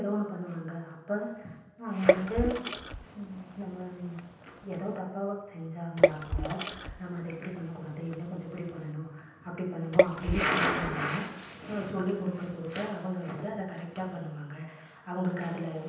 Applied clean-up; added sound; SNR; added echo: none; Water / Splash, splatter; -2 dB; reverberation time 0.9 s.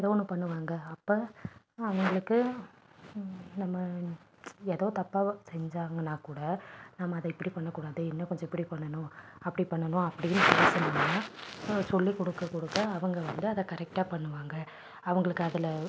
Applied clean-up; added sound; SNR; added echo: none; none; none; none.